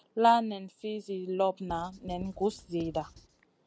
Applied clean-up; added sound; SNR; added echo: none; Writing; 18 dB; none.